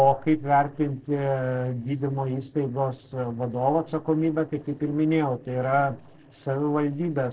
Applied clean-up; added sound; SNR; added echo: neural separator model SepFormer DNS4.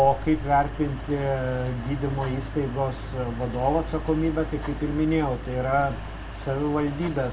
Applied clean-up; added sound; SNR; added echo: none; Mechanical fan; 8 dB; reverberation time 0.2 s.